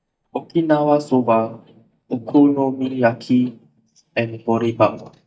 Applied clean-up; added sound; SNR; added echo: neural mask model DeepFilterNet 3.